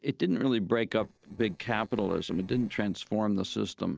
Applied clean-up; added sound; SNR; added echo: neural separator model SepFormer DNS4.